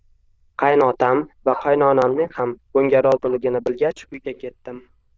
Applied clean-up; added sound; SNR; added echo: neural diffusion model UNIVERSE++.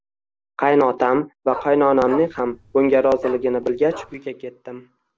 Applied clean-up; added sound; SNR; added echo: none; Bark; 16 dB; none.